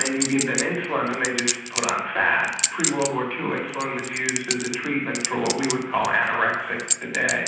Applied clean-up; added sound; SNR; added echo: none; Chink, clink; 4 dB; reverberation time 1.1 s.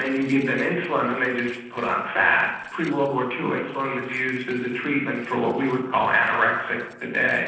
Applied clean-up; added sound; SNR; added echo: neural separator model SepFormer DNS4.